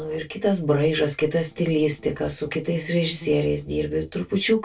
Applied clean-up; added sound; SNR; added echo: neural separator model SepFormer DNS4.